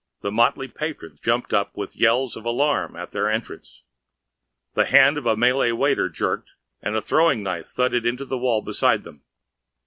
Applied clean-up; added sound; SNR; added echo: none; none; none; none.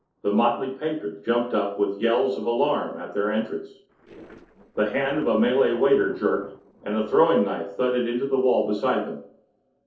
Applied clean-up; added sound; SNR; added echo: neural separator model SepFormer DNS4.